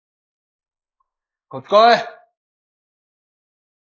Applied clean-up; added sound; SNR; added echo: neural mask model Resemble Enhance denoiser.